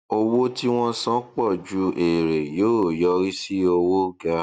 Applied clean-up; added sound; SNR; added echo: none; none; none; none.